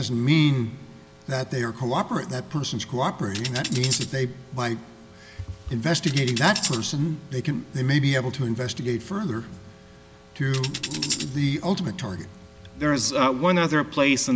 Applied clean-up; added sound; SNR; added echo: none; Tambourine; 7 dB; none.